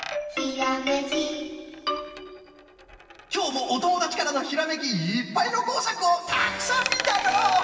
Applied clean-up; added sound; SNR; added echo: none; Coin (dropping); 13 dB; reverberation time 2.5 s.